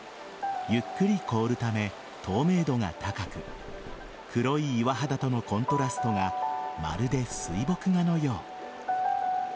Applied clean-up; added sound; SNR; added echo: none; Knock; 18 dB; none.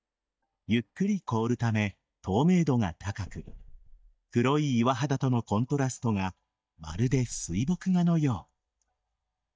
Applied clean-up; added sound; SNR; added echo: neural mask model DeepFilterNet 3.